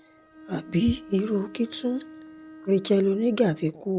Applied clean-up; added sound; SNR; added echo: none; Bowed string instrument; 19 dB; none.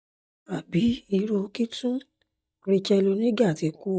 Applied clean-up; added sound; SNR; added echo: neural mask model DeepFilterNet 3.